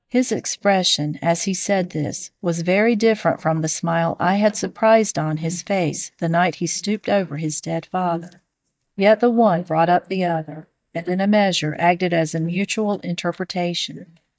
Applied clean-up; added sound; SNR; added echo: neural mask model DeepFilterNet 3.